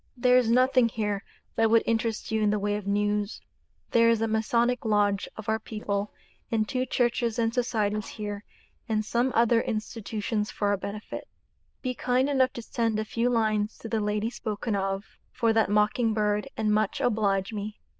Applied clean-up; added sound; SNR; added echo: neural diffusion model UNIVERSE++.